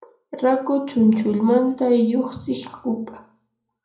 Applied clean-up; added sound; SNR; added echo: none; none; none; reverberation time 0.6 s.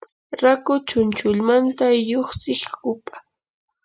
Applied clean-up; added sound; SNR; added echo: none; none; none; none.